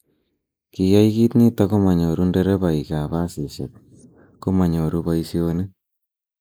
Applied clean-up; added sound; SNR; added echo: neural mask model Resemble Enhance denoiser.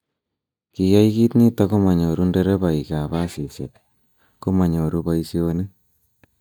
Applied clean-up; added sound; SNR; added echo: neural mask model DeepFilterNet 3.